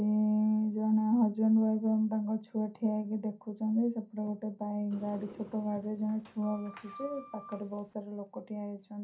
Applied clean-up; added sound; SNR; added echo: none; Sliding door; 19 dB; reverberation time 0.3 s.